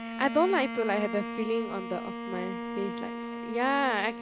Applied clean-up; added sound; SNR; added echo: none; Bowed string instrument; 6 dB; none.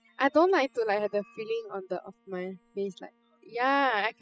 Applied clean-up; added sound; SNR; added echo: classical method spectral subtraction.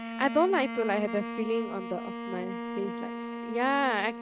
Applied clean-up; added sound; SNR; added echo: neural mask model RNNoise.